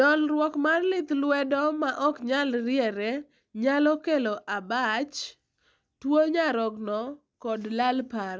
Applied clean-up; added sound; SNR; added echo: none; none; none; none.